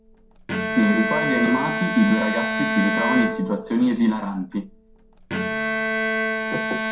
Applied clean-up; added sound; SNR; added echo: none; Bowed string instrument; 2 dB; reverberation time 0.2 s.